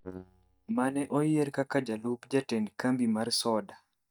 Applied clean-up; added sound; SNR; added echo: neural mask model DeepFilterNet 3.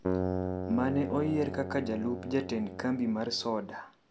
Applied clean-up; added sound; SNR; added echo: none; Keyboard (musical); 4 dB; none.